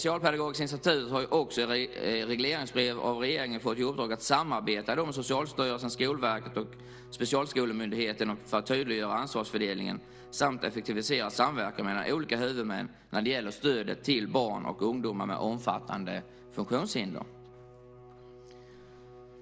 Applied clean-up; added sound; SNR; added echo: none; Bowed string instrument; 19 dB; none.